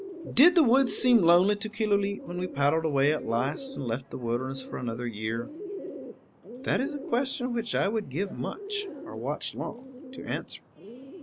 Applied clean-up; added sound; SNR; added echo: none; Bird; 13 dB; none.